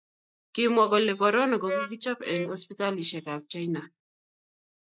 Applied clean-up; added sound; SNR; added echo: neural mask model Resemble Enhance denoiser.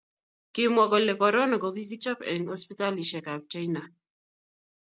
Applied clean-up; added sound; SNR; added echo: none; none; none; none.